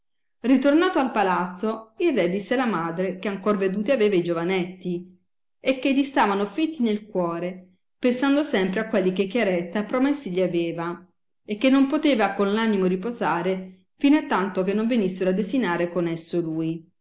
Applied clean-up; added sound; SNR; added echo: none; none; none; none.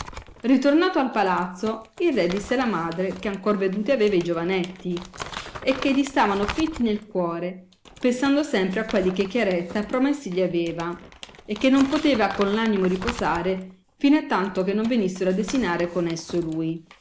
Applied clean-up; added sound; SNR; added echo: none; Crumpling, crinkling; 16 dB; none.